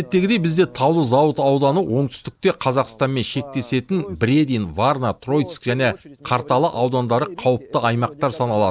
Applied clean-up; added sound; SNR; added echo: none; none; none; none.